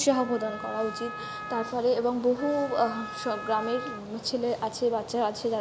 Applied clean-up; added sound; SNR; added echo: none; Wind instrument, woodwind instrument; 12 dB; none.